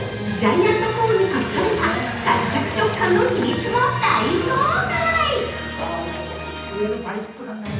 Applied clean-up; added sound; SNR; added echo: none; Applause / Crowd; 18 dB; reverberation time 0.8 s.